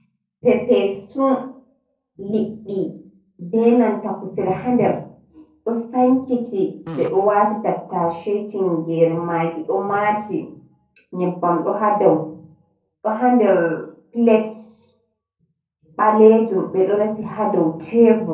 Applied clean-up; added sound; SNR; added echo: neural separator model SepFormer DNS4.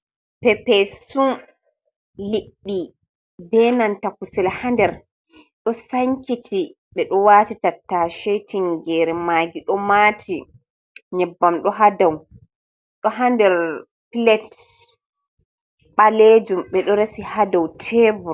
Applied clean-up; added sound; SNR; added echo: none; none; none; none.